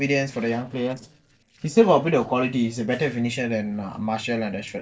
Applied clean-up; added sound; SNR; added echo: neural separator model SepFormer DNS4.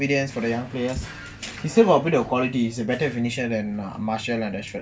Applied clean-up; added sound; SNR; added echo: none; Drawer open or close; 20 dB; none.